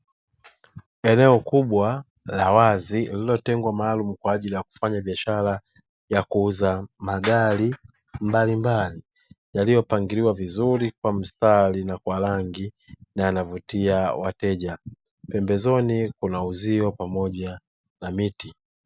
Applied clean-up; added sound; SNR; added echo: none; none; none; none.